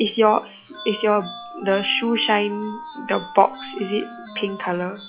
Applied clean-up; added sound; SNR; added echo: classical method log-MMSE.